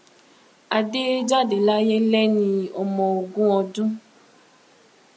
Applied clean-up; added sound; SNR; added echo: none; none; none; none.